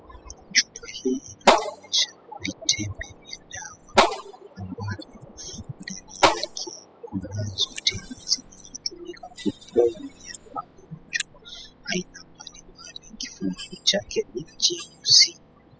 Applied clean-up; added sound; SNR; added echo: classical method spectral subtraction.